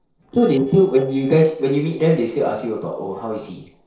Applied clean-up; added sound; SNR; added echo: neural separator model SepFormer DNS4.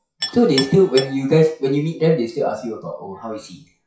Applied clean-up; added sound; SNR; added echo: classical method WPE with log-MMSE.